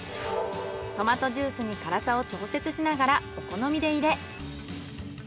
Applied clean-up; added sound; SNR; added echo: none; Bowed string instrument; 16 dB; none.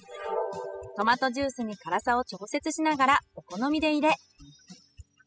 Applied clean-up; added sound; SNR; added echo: classical method spectral subtraction.